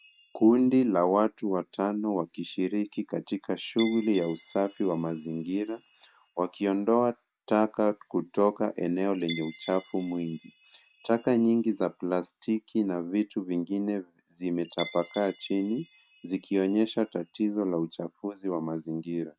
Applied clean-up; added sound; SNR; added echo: none; Chime; 17 dB; none.